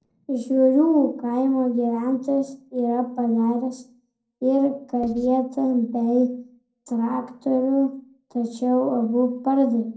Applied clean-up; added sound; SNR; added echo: neural separator model SepFormer DNS4.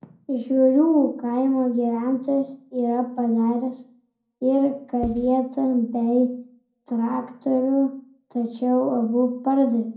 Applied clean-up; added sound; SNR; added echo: none; Writing; 14 dB; reverberation time 0.6 s.